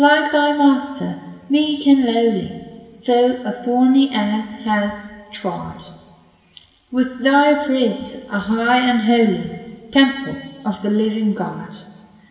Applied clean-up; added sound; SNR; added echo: none; none; none; reverberation time 1.9 s.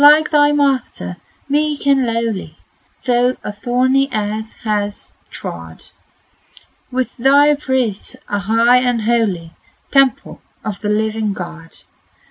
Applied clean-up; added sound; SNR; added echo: none; none; none; none.